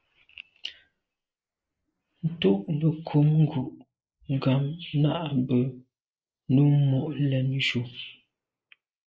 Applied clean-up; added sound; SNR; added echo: neural mask model Resemble Enhance denoiser.